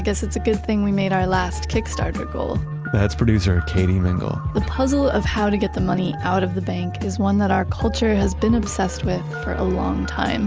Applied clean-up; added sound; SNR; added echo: none; none; none; none.